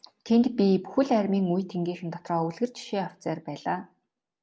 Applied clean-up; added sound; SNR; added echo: none; none; none; none.